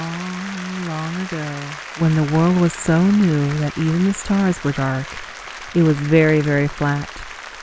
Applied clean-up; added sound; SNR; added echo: none; Applause; 14 dB; none.